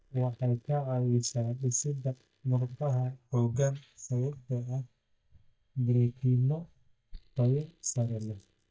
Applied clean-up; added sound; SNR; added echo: neural mask model DeepFilterNet 3.